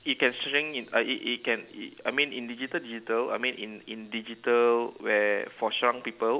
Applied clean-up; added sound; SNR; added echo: none; none; none; none.